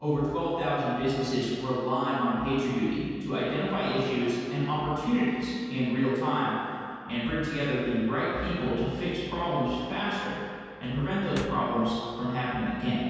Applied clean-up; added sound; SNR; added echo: none; Slam; 19 dB; reverberation time 2.1 s.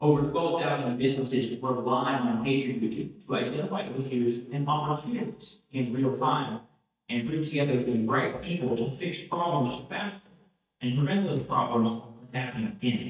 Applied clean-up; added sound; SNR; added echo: neural mask model DeepFilterNet 3.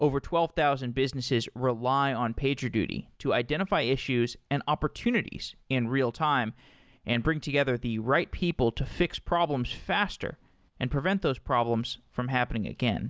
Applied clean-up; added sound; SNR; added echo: none; none; none; none.